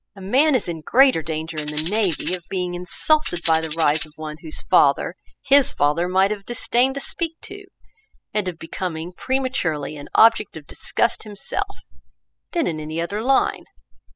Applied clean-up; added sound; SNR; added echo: classical method spectral subtraction.